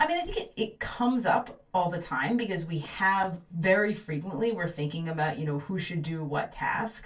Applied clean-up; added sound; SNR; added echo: neural separator model SepFormer DNS4.